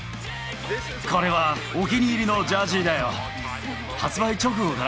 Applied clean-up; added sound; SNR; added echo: none; none; none; none.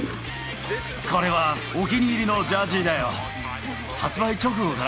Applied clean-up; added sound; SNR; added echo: none; Toilet flush; 16 dB; none.